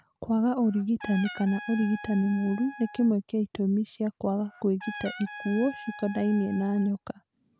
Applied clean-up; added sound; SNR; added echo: none; Trumpet; 16 dB; none.